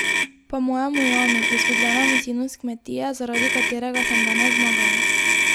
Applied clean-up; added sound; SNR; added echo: none; Motor vehicle (road); -4 dB; none.